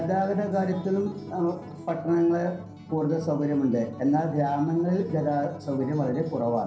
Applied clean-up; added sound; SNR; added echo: none; Acoustic guitar; 16 dB; reverberation time 0.6 s.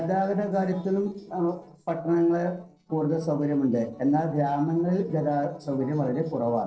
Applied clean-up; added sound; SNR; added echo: neural separator model SepFormer DNS4.